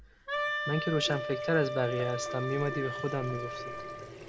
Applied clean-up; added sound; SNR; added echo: none; Sink (filling or washing) / Water tap, faucet + Wind instrument, woodwind instrument; 3 dB; none.